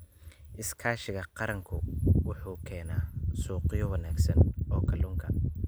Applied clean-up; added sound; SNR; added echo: none; none; none; none.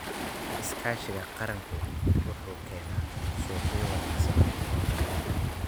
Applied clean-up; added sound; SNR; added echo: none; Waves, surf; 7 dB; none.